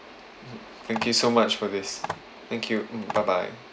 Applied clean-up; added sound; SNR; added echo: none; Telephone; 12 dB; none.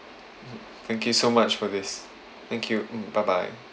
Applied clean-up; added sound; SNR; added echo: none; none; none; none.